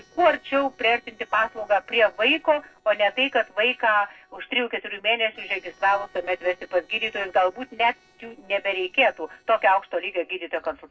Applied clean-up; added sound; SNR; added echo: neural separator model SepFormer DNS4.